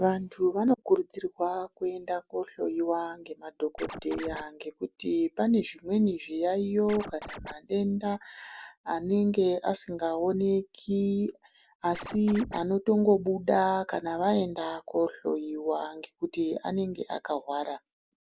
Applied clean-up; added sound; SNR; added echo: none; Scratching (performance technique); 12 dB; none.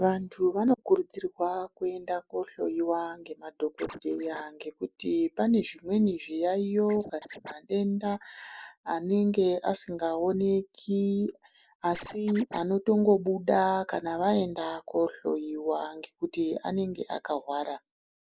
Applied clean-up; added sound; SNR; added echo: neural mask model Resemble Enhance denoiser.